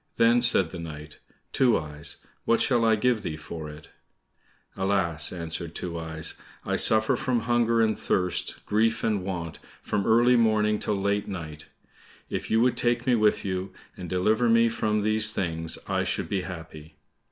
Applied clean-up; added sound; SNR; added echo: none; none; none; none.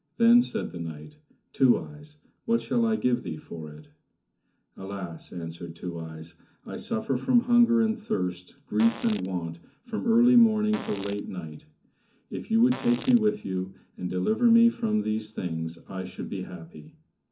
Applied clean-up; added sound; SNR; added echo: none; Fart; 15 dB; reverberation time 0.3 s.